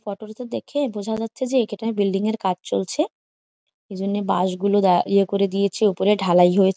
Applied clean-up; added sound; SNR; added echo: none; none; none; none.